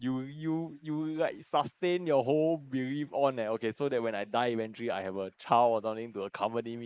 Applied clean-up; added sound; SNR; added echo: neural mask model Resemble Enhance denoiser.